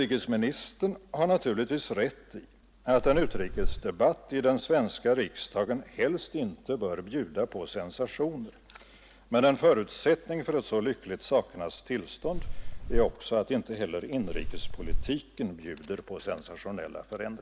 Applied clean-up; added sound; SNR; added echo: none; Wind; -1 dB; none.